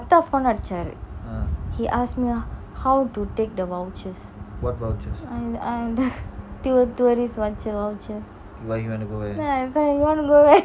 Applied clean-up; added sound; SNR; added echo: none; none; none; none.